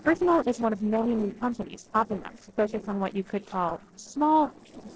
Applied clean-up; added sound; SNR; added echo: neural separator model SepFormer DNS4.